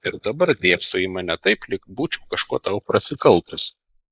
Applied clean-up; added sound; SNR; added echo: neural mask model Resemble Enhance denoiser.